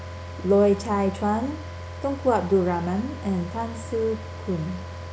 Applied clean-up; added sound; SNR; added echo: none; Car; 11 dB; none.